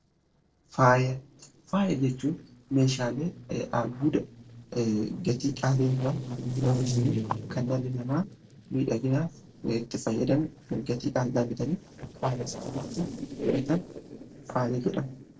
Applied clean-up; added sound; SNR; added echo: neural separator model SepFormer DNS4.